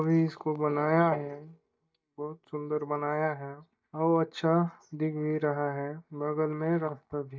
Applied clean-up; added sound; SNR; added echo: neural mask model DeepFilterNet 3.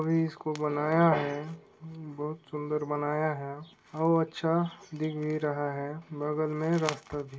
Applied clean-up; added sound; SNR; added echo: none; Keyboard (musical); 17 dB; reverberation time 0.2 s.